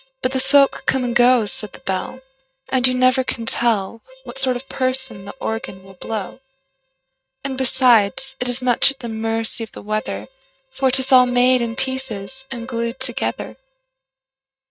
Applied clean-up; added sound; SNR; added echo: neural mask model RNNoise.